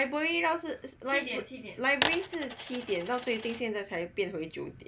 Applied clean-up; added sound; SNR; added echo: none; Coin (dropping); 2 dB; none.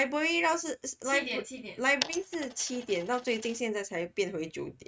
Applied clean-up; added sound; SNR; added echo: neural mask model RNNoise.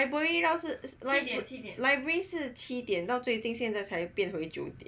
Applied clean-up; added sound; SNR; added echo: none; none; none; none.